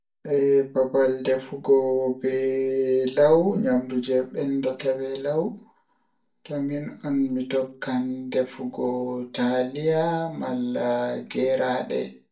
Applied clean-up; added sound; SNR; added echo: none; none; none; reverberation time 0.3 s.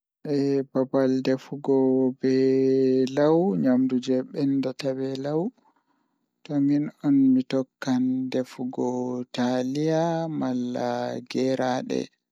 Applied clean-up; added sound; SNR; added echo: none; none; none; none.